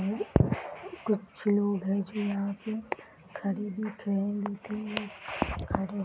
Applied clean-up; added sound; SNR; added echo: none; none; none; none.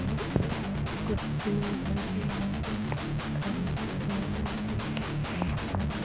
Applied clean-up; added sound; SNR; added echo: none; Guitar; -5 dB; none.